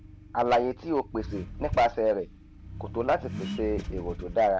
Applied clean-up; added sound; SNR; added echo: none; Accelerating, revving, vroom; 10 dB; none.